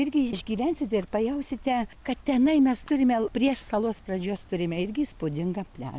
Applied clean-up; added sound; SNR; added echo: none; none; none; none.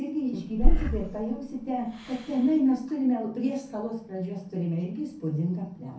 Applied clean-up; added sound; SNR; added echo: none; Breathing; -3 dB; reverberation time 0.5 s.